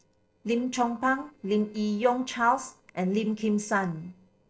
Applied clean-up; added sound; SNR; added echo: neural separator model SepFormer DNS4.